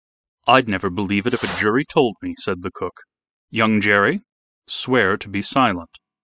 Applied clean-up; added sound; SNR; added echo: classical method spectral subtraction.